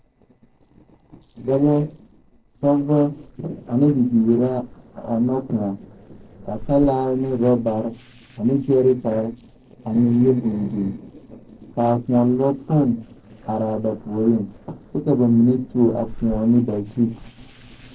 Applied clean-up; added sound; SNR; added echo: neural separator model SepFormer DNS4.